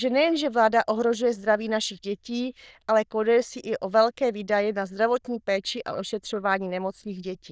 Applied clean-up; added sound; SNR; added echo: neural diffusion model UNIVERSE++.